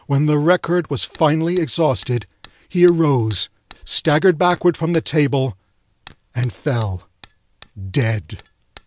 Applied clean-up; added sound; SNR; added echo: none; Hammer; 17 dB; none.